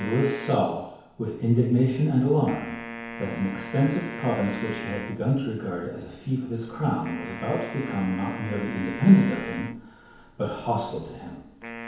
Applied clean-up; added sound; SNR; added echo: none; Wind instrument, woodwind instrument; 13 dB; reverberation time 1.0 s.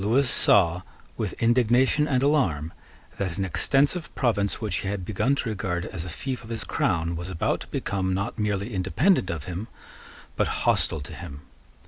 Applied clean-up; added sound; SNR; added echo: none; none; none; none.